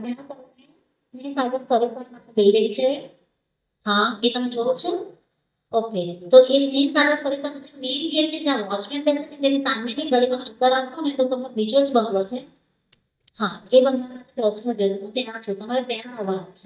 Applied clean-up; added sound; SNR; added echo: neural mask model DeepFilterNet 3.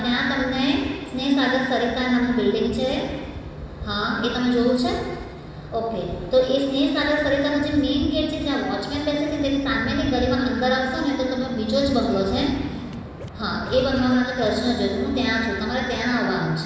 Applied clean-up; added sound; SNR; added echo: none; Scratching (performance technique); 16 dB; reverberation time 1.3 s.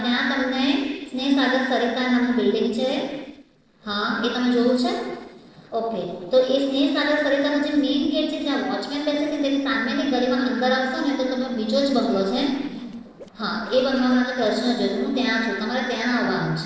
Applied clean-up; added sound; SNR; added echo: neural separator model SepFormer DNS4.